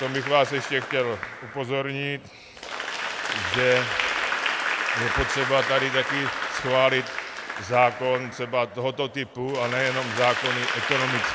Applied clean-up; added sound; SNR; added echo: none; Applause / Crowd; 3 dB; none.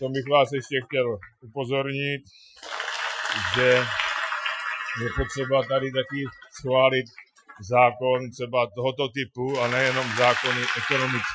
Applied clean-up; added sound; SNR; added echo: classical method Wiener filter.